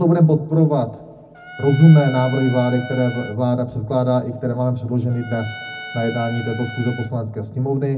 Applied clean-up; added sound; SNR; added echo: none; Trumpet; 17 dB; reverberation time 0.4 s.